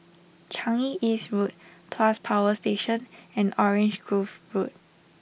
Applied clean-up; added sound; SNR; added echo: none; none; none; none.